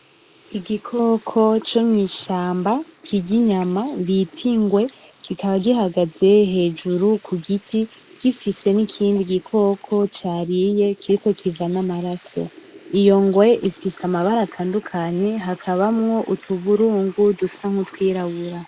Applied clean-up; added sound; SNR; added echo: neural mask model Resemble Enhance denoiser.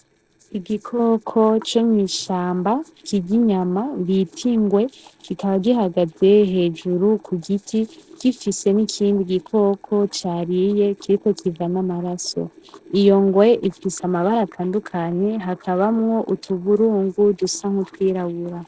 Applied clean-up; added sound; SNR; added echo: neural separator model SepFormer DNS4.